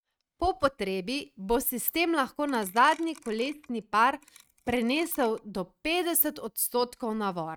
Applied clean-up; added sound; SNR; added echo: neural mask model RNNoise.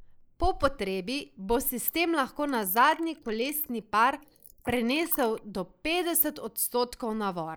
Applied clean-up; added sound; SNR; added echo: neural mask model Resemble Enhance denoiser.